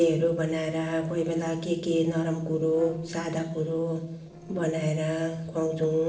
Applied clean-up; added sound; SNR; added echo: neural separator model SepFormer DNS4.